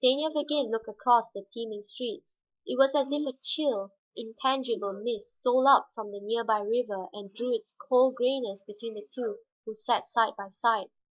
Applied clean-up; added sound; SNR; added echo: neural mask model Resemble Enhance denoiser.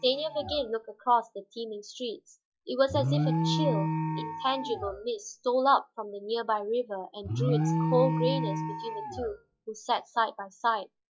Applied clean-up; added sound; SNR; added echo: classical method log-MMSE.